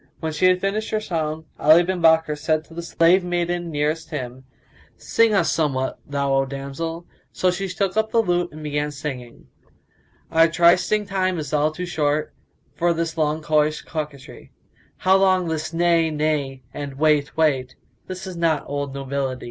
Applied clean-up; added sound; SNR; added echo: none; none; none; none.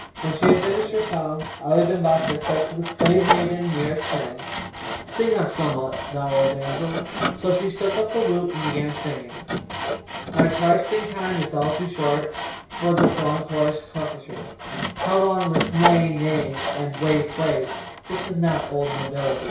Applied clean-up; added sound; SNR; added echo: none; Sawing; 4 dB; reverberation time 0.6 s.